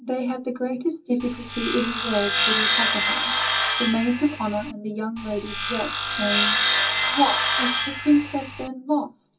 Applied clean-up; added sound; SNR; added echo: none; Sawing; -2 dB; reverberation time 0.4 s.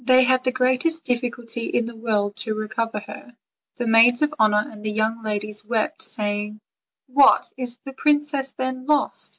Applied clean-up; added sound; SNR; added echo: none; none; none; none.